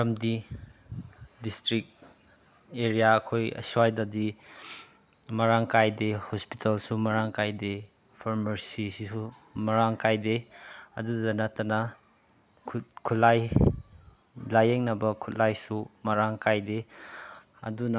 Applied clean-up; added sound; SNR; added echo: none; none; none; none.